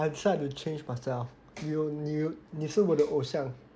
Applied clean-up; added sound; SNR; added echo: none; none; none; none.